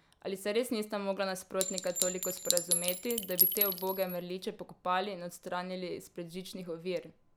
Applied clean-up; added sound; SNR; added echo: none; Chink, clink; -2 dB; none.